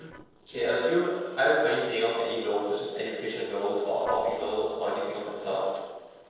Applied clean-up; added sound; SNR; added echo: neural separator model SepFormer DNS4.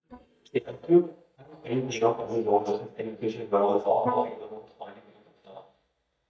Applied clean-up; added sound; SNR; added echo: neural mask model DeepFilterNet 3.